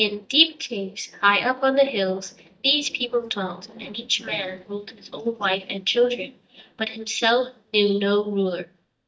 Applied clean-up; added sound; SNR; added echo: neural mask model DeepFilterNet 3.